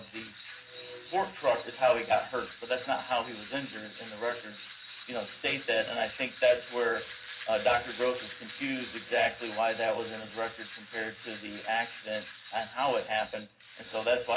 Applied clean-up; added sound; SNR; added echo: none; Tools; -1 dB; reverberation time 0.4 s.